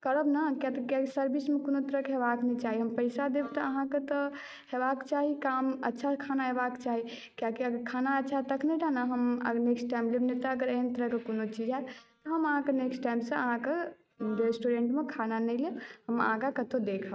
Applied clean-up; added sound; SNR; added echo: neural mask model RNNoise.